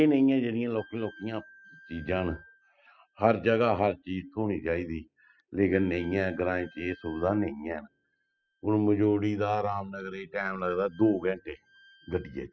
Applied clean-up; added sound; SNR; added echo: classical method spectral subtraction.